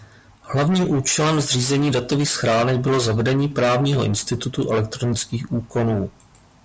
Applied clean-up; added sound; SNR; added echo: none; none; none; none.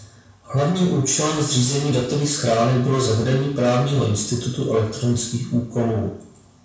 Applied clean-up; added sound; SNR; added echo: none; none; none; reverberation time 0.7 s.